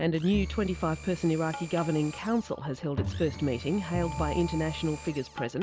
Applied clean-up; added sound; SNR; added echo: none; Domestic sounds, home sounds; 20 dB; none.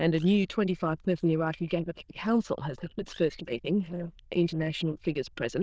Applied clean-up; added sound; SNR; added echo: neural diffusion model UNIVERSE++.